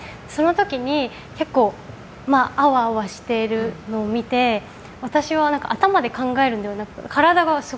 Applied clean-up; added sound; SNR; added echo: none; none; none; none.